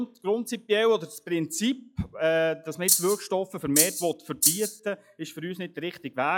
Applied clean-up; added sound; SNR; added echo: classical method log-MMSE.